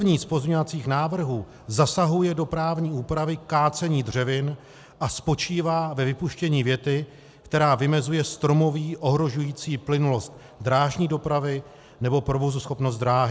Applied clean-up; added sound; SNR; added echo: none; none; none; none.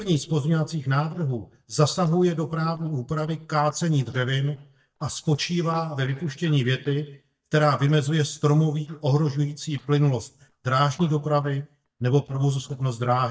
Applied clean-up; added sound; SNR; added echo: neural mask model DeepFilterNet 3.